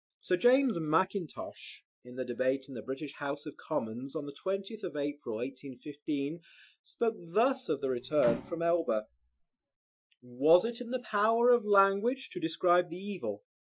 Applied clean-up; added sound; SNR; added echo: classical method Wiener filter.